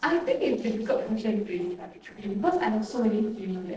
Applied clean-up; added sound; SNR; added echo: neural separator model SepFormer DNS4.